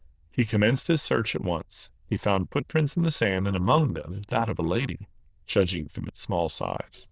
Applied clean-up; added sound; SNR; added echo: neural diffusion model UNIVERSE++.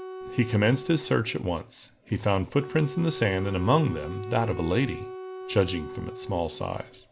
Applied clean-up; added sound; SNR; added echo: none; Wind instrument, woodwind instrument; 12 dB; none.